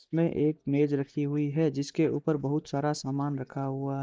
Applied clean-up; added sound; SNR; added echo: neural mask model DeepFilterNet 3.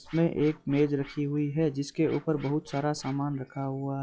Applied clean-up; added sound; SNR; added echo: classical method log-MMSE.